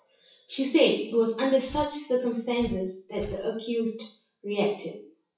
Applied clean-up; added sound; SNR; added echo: classical method WPE with log-MMSE.